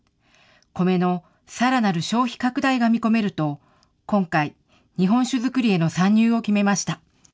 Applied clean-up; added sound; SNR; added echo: none; none; none; none.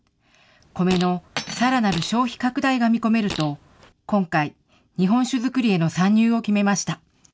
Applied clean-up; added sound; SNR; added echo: none; Fart + Cutlery, silverware; 14 dB; none.